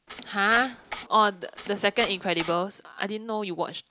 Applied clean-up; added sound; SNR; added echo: none; Domestic sounds, home sounds; 12 dB; none.